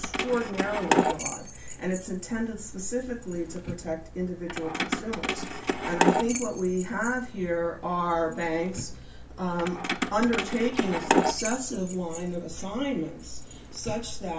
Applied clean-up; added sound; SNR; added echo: none; Keys jangling; 2 dB; reverberation time 0.2 s.